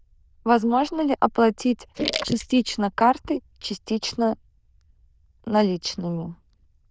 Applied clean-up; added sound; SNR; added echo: neural diffusion model UNIVERSE++.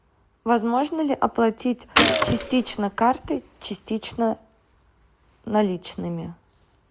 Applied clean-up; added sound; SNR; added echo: none; Gunshot, gunfire; -3 dB; none.